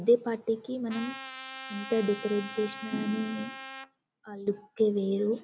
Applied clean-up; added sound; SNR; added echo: none; Trumpet; 12 dB; none.